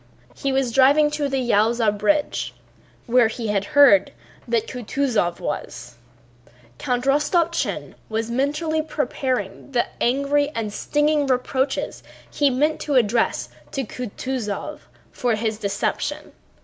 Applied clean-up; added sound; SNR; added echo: none; none; none; none.